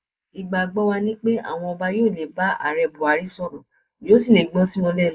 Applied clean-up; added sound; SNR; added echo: neural mask model Resemble Enhance denoiser.